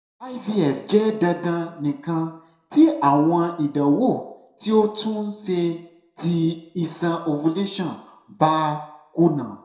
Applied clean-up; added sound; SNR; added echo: none; none; none; reverberation time 0.5 s.